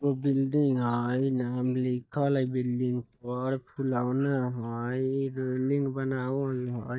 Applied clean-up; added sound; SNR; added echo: neural mask model DeepFilterNet 3.